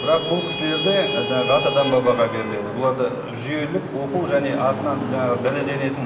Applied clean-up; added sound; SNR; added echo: none; Traffic noise, roadway noise / Vehicle horn, car horn, honking; 6 dB; reverberation time 1.1 s.